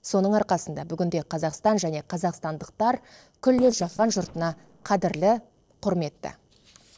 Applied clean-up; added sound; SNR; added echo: neural separator model SepFormer DNS4.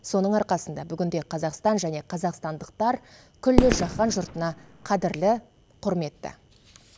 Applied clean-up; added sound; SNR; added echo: none; Fireworks; 1 dB; none.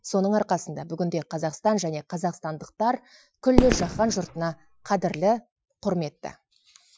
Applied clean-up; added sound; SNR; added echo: classical method Wiener filter.